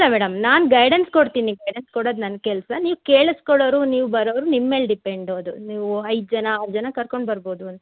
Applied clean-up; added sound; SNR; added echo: none; none; none; none.